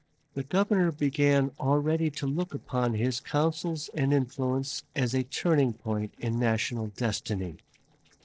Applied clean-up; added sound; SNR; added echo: neural separator model SepFormer DNS4.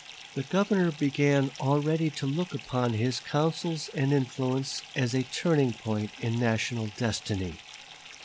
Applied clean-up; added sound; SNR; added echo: none; Fill (with liquid) / Bathtub (filling or washing); 18 dB; none.